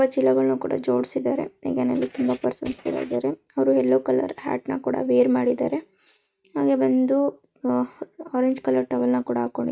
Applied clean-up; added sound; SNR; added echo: neural mask model RNNoise.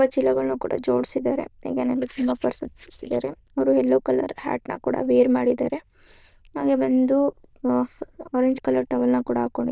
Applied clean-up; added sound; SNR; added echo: neural diffusion model UNIVERSE++.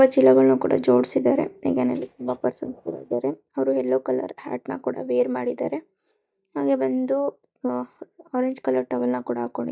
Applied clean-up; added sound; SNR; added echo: neural mask model DeepFilterNet 3.